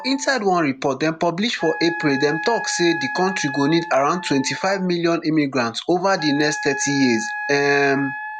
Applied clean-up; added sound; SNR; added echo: none; Wind instrument, woodwind instrument; 10 dB; none.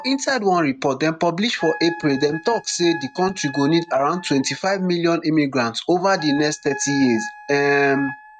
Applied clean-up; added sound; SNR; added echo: neural mask model RNNoise.